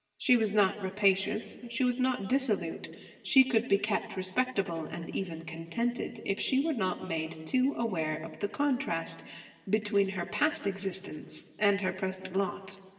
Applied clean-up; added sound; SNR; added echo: none; none; none; reverberation time 1.9 s.